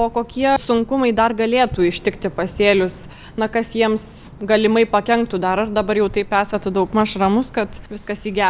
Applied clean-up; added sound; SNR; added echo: none; none; none; none.